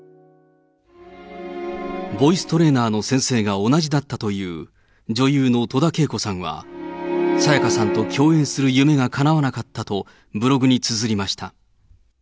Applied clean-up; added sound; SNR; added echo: none; none; none; none.